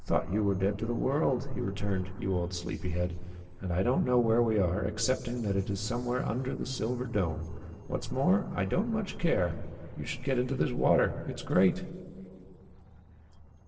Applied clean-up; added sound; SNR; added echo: neural separator model SepFormer DNS4.